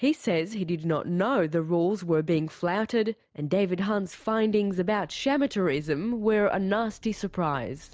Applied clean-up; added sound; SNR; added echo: none; none; none; none.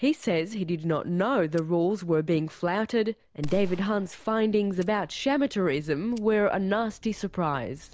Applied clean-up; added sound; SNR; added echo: none; Gunshot, gunfire; 17 dB; none.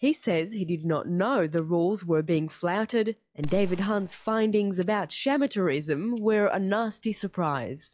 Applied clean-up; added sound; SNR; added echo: classical method log-MMSE.